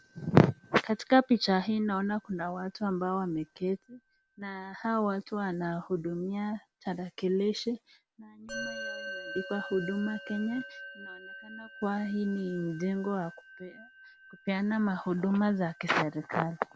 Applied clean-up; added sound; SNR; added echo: none; Musical instrument; 17 dB; none.